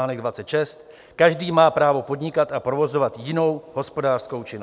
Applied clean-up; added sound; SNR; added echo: none; none; none; none.